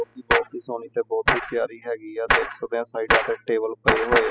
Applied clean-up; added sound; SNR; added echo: classical method spectral subtraction.